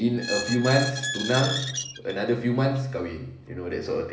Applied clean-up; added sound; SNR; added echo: none; Squeak; 7 dB; reverberation time 0.8 s.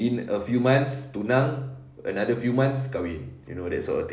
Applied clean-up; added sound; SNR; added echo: none; none; none; none.